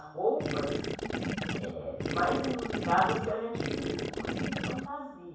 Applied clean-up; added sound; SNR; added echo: none; Gurgling / Liquid; 0 dB; reverberation time 0.7 s.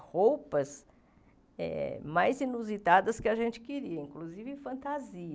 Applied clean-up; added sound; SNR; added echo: none; none; none; none.